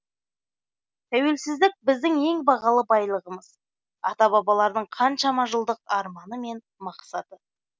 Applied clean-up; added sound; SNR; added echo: none; none; none; none.